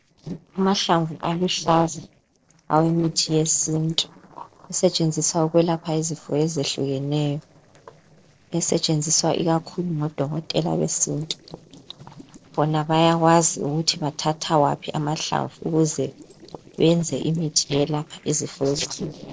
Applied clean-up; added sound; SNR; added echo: neural separator model SepFormer DNS4.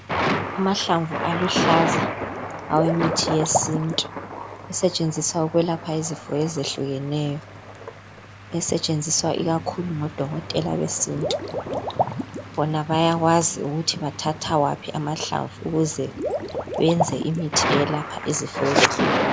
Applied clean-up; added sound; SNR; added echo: none; Liquid + Thunder; 4 dB; none.